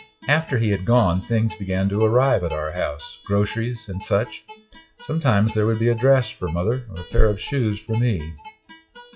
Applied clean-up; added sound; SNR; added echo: classical method WPE with log-MMSE.